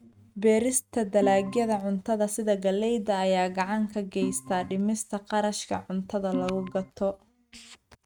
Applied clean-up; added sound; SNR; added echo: neural mask model RNNoise.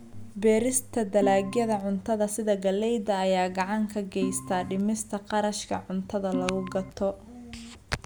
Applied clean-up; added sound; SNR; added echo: none; Organ; 10 dB; none.